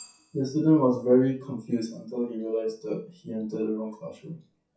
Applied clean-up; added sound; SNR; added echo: classical method WPE with log-MMSE.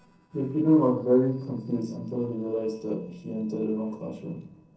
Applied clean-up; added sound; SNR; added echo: neural separator model SepFormer DNS4.